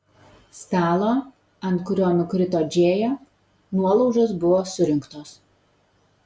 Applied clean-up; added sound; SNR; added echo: none; none; none; none.